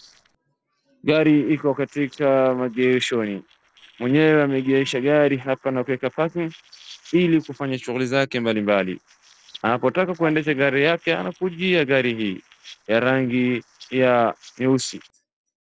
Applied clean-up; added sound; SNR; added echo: neural separator model SepFormer DNS4.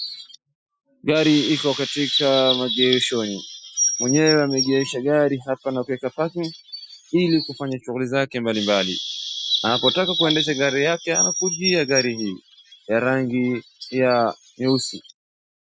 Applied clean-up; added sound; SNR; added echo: classical method Wiener filter.